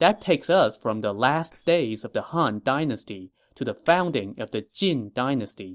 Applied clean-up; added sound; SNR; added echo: neural separator model SepFormer DNS4.